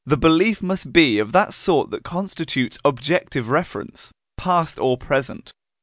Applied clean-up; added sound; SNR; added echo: none; none; none; none.